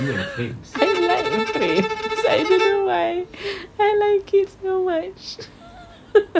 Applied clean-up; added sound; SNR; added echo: none; Bowed string instrument; 5 dB; none.